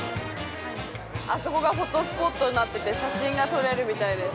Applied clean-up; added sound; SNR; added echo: none; none; none; none.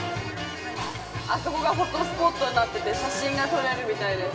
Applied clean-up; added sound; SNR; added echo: none; Drill; 14 dB; reverberation time 2.3 s.